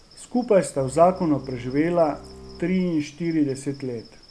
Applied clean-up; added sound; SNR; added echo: none; Insect + Bowed string instrument; 19 dB; none.